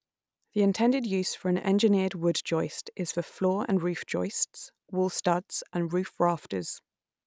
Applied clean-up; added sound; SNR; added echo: none; none; none; none.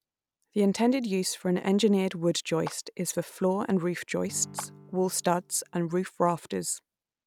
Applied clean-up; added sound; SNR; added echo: none; Acoustic guitar / Strum + Clapping; 19 dB; none.